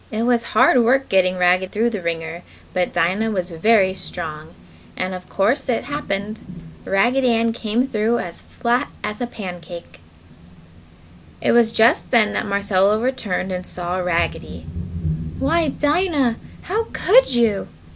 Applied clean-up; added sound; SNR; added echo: none; Thunder; 15 dB; none.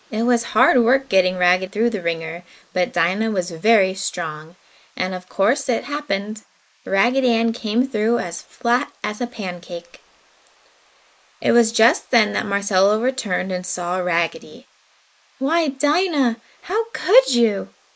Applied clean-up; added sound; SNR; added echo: neural mask model Resemble Enhance denoiser.